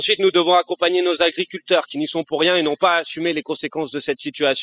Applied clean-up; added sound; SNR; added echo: classical method spectral subtraction.